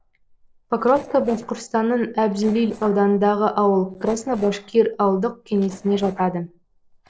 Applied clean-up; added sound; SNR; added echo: neural separator model SepFormer DNS4.